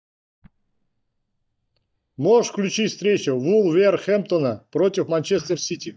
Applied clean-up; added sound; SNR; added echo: neural mask model DeepFilterNet 3.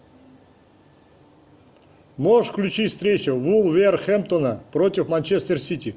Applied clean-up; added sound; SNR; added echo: none; none; none; none.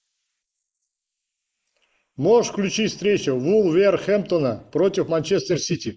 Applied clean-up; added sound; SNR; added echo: neural mask model Resemble Enhance denoiser.